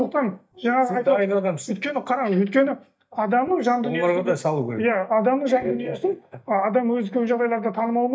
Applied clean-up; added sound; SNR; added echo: neural mask model DeepFilterNet 3.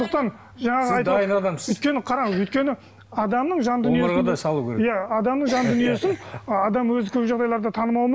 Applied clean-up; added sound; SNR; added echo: none; none; none; none.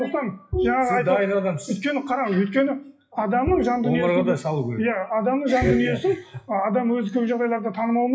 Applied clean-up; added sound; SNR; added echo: classical method WPE with log-MMSE.